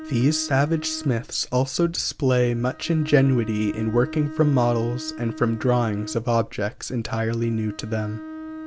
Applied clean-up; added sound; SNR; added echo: none; Bowed string instrument; 14 dB; none.